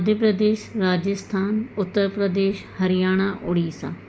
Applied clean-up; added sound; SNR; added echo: none; none; none; none.